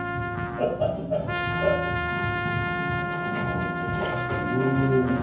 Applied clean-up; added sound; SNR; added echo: none; Trumpet; 3 dB; reverberation time 0.9 s.